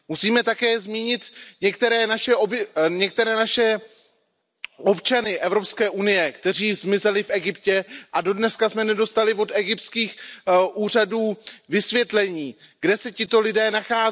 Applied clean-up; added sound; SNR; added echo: none; none; none; none.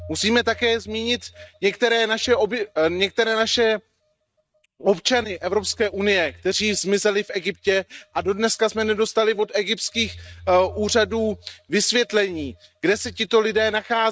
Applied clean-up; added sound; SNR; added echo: neural mask model RNNoise.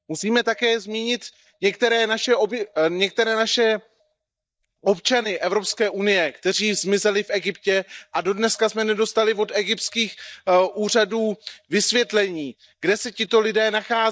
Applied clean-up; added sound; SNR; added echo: neural mask model DeepFilterNet 3.